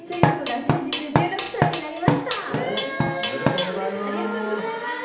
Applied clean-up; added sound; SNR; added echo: none; Drum kit; -3 dB; reverberation time 0.8 s.